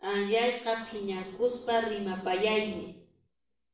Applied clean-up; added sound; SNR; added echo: neural separator model SepFormer DNS4.